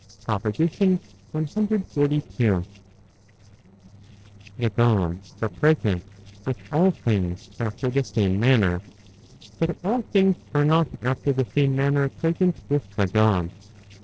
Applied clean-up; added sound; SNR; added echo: neural separator model SepFormer DNS4.